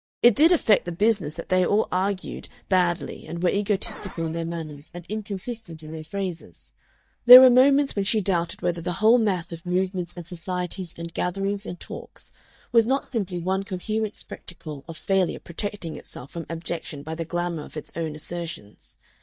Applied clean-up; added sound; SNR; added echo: neural mask model DeepFilterNet 3.